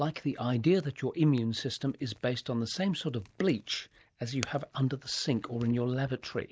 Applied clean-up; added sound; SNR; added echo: neural mask model DeepFilterNet 3.